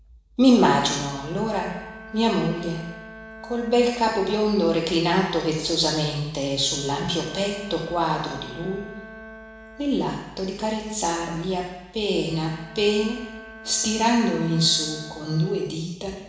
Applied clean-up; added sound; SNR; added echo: none; Bowed string instrument; 19 dB; reverberation time 1.0 s.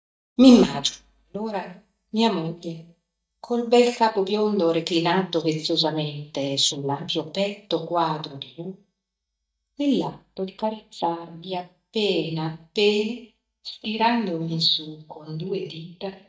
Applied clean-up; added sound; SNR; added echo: neural mask model DeepFilterNet 3.